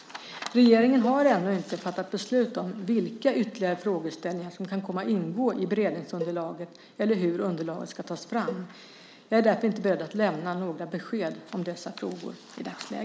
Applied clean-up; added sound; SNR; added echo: none; Cowbell; 14 dB; none.